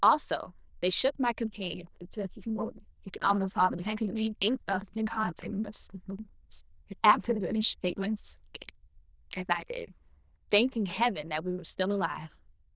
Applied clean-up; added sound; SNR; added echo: neural diffusion model UNIVERSE++.